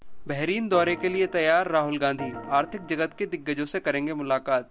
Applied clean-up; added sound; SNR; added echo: none; Organ; 15 dB; none.